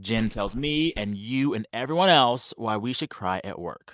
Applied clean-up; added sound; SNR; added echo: neural mask model DeepFilterNet 3.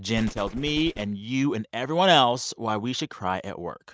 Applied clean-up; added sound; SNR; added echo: neural mask model RNNoise.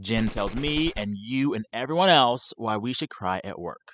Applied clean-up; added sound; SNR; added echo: classical method spectral subtraction.